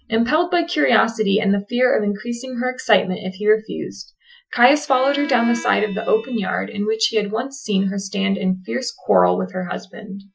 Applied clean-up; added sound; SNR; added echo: classical method Wiener filter.